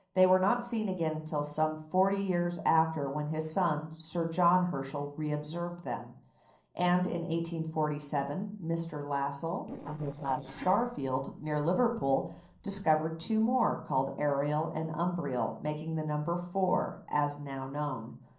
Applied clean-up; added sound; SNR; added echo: neural separator model SepFormer DNS4.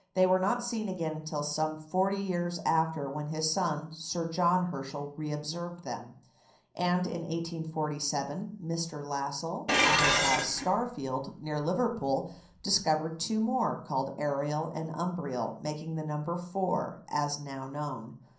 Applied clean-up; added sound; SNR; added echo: none; Dishes, pots, and pans; 0 dB; reverberation time 0.6 s.